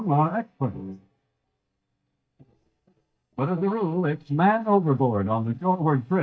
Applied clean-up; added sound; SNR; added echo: neural mask model DeepFilterNet 3.